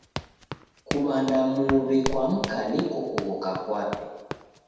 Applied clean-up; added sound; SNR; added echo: none; Run; 9 dB; reverberation time 1.1 s.